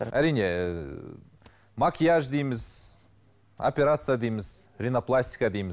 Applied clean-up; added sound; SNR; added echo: none; none; none; none.